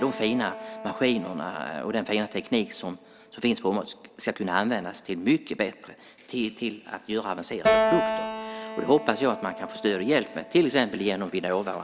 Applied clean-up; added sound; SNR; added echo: none; Keyboard (musical); 6 dB; none.